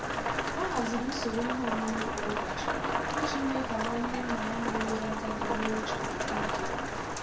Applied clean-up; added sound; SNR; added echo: none; Rain; -3 dB; reverberation time 0.2 s.